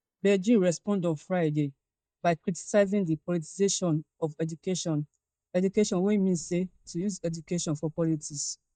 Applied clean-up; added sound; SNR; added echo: neural mask model DeepFilterNet 3.